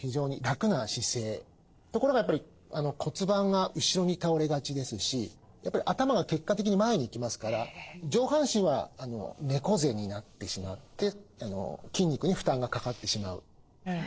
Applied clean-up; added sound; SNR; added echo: neural separator model SepFormer DNS4.